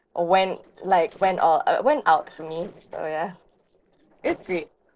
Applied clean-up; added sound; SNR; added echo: neural separator model SepFormer DNS4.